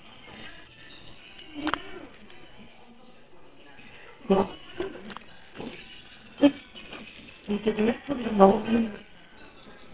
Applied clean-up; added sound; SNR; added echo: neural separator model SepFormer WHAMR!.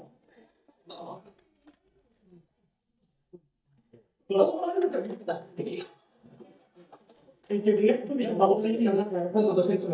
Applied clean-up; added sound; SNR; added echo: neural mask model DeepFilterNet 3.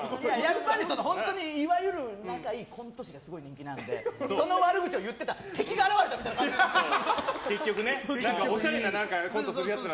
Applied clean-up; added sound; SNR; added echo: none; none; none; none.